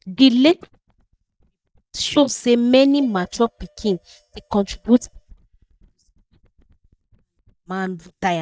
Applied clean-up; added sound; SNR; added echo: neural mask model DeepFilterNet 3.